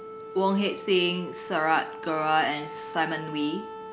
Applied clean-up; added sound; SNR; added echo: none; Wind instrument, woodwind instrument; 12 dB; none.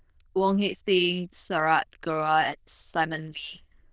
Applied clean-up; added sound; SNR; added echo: neural diffusion model UNIVERSE++.